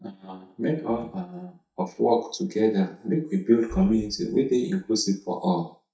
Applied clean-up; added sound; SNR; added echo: neural mask model DeepFilterNet 3.